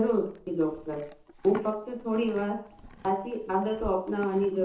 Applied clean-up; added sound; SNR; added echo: none; Livestock, farm animals, working animals; 18 dB; reverberation time 0.6 s.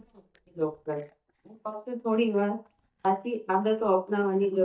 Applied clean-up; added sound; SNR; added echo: neural mask model DeepFilterNet 3.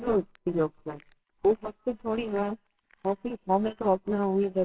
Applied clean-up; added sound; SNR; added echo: neural separator model SepFormer WHAMR!.